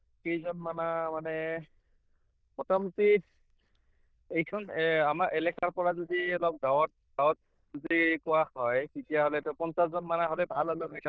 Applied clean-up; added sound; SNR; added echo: neural diffusion model UNIVERSE++.